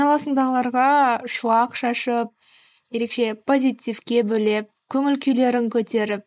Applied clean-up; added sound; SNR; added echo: neural mask model Resemble Enhance denoiser.